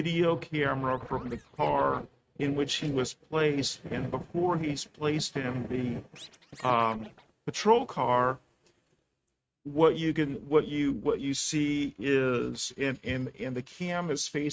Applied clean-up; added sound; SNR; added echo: neural mask model RNNoise.